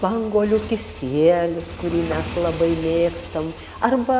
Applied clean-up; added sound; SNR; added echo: none; Motorcycle / Engine + Drill; 13 dB; none.